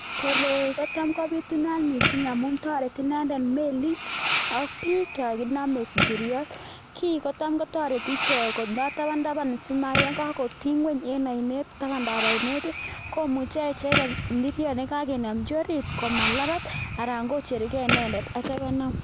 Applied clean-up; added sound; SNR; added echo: none; Fireworks; 4 dB; none.